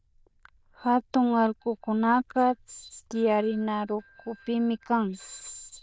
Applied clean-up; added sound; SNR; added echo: neural diffusion model UNIVERSE++.